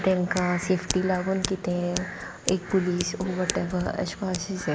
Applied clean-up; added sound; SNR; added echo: none; Scissors; 10 dB; none.